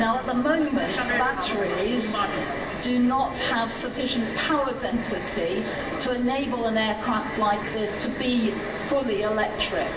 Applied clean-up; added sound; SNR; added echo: none; Fire; 17 dB; reverberation time 0.9 s.